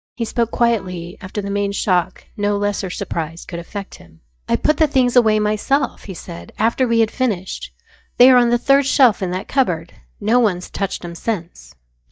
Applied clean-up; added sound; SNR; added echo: neural mask model DeepFilterNet 3.